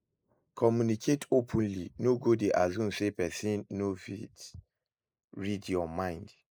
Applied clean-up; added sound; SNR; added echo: neural mask model Resemble Enhance denoiser.